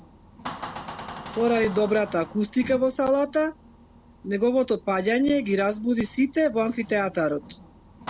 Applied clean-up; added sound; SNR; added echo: none; Door; 16 dB; none.